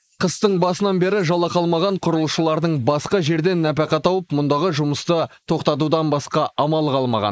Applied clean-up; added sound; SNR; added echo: neural mask model Resemble Enhance denoiser.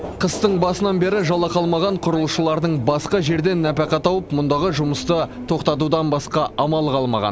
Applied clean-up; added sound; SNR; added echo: none; Subway, metro, underground; 15 dB; none.